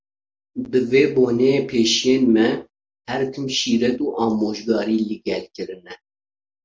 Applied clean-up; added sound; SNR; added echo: none; none; none; none.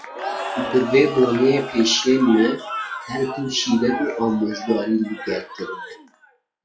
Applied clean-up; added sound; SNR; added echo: classical method log-MMSE.